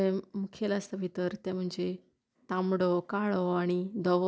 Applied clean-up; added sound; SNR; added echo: none; none; none; none.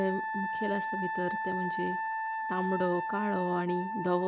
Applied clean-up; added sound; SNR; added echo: none; Wind instrument, woodwind instrument; 1 dB; none.